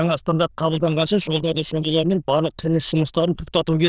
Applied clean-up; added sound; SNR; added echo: neural diffusion model UNIVERSE++.